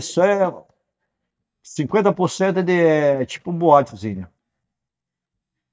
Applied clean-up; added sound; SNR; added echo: neural mask model DeepFilterNet 3.